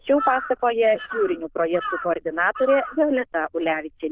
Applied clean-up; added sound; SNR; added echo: neural diffusion model UNIVERSE++.